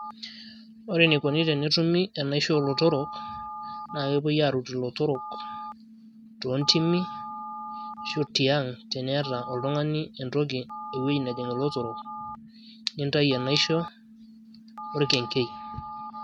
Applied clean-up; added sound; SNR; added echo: neural mask model RNNoise.